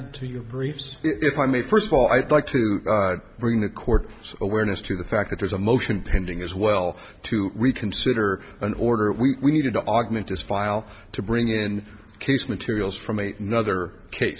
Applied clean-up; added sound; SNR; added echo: none; none; none; none.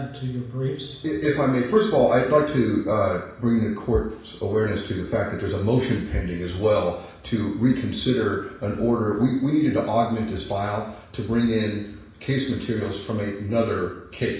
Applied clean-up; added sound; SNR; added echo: none; none; none; reverberation time 0.7 s.